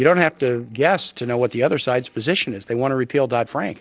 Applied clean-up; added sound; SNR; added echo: neural separator model SepFormer DNS4.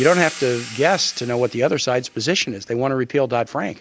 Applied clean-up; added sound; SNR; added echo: none; Hi-hat; 18 dB; none.